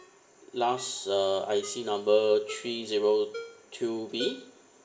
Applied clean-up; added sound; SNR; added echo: none; Ringtone; 18 dB; reverberation time 1.0 s.